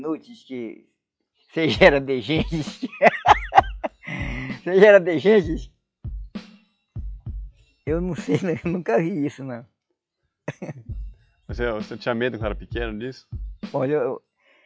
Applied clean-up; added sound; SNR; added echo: classical method log-MMSE.